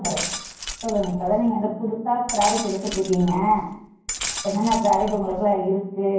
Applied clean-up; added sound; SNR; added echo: none; Glass; 10 dB; reverberation time 0.9 s.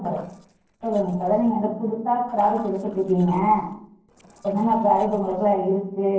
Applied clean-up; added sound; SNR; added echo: neural separator model SepFormer DNS4.